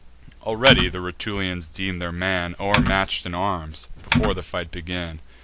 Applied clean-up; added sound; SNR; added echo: none; Typing; -2 dB; none.